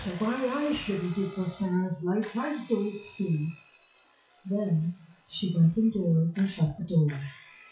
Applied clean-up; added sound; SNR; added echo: classical method WPE with log-MMSE.